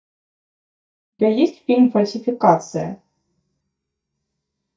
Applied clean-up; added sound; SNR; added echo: neural mask model DeepFilterNet 3.